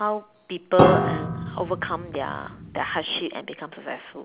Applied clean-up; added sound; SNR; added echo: none; Piano; -3 dB; none.